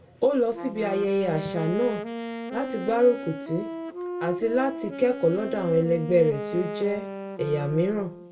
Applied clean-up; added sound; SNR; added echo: none; Wind instrument, woodwind instrument; 9 dB; reverberation time 0.2 s.